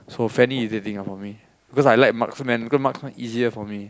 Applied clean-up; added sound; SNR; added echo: none; none; none; none.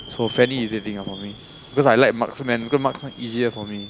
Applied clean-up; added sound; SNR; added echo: none; Subway, metro, underground; 17 dB; none.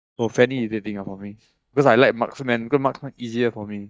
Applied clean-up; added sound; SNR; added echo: neural mask model DeepFilterNet 3.